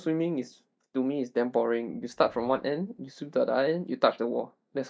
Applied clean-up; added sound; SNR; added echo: neural mask model DeepFilterNet 3.